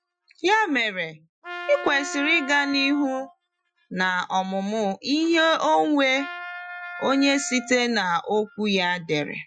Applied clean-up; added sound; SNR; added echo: classical method Wiener filter.